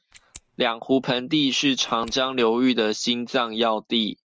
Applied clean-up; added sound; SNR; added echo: neural mask model RNNoise.